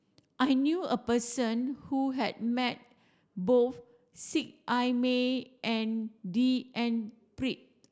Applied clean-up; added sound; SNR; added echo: none; none; none; none.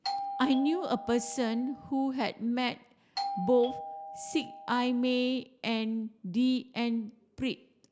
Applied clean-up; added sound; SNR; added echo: none; Doorbell; 9 dB; none.